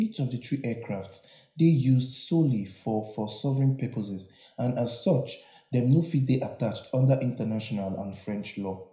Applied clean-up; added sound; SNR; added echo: none; none; none; reverberation time 0.5 s.